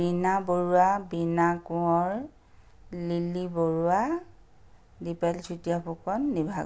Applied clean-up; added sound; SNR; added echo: none; none; none; none.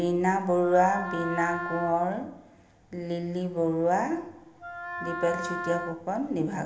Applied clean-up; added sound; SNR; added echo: none; Wind instrument, woodwind instrument; 8 dB; reverberation time 0.8 s.